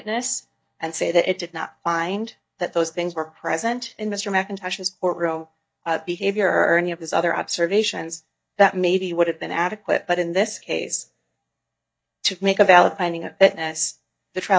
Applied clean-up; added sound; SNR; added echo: neural mask model DeepFilterNet 3.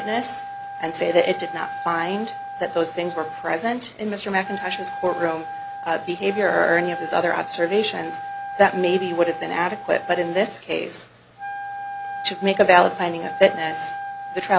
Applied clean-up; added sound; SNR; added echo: none; Wind instrument, woodwind instrument; 10 dB; none.